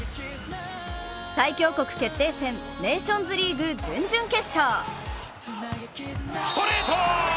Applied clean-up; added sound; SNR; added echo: none; none; none; none.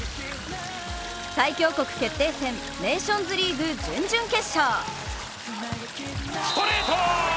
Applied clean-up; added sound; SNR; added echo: none; Stream; 12 dB; none.